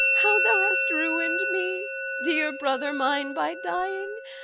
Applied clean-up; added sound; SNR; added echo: none; Musical instrument; -2 dB; none.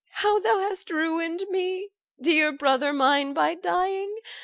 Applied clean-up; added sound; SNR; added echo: none; none; none; none.